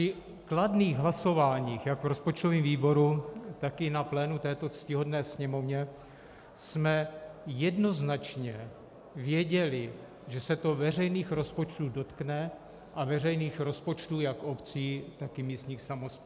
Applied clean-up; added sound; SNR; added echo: none; none; none; none.